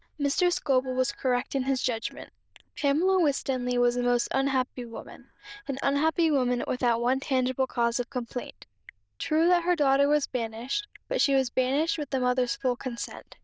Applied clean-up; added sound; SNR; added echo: neural diffusion model UNIVERSE++.